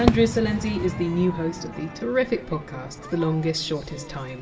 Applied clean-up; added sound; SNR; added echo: none; Crowd / Fireworks; 7 dB; reverberation time 2.6 s.